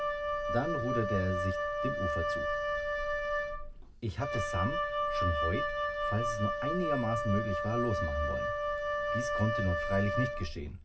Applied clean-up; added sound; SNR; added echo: none; Wind instrument, woodwind instrument; -2 dB; reverberation time 0.4 s.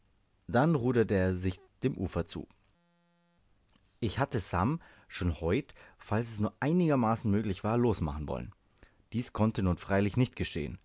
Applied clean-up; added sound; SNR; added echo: none; none; none; none.